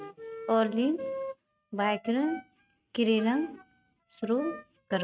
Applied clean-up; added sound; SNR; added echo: neural mask model RNNoise.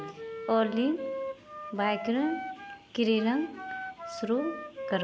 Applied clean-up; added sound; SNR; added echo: none; Wind instrument, woodwind instrument; 9 dB; none.